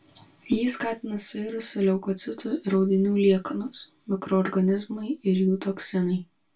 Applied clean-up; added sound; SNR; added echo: none; none; none; reverberation time 0.2 s.